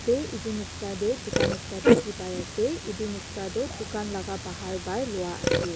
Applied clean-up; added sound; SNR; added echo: none; Burping, eructation; -2 dB; none.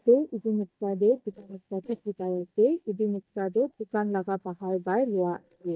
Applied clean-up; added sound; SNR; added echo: neural mask model DeepFilterNet 3.